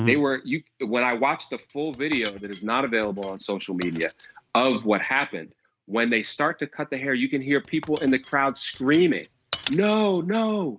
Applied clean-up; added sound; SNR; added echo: neural mask model RNNoise.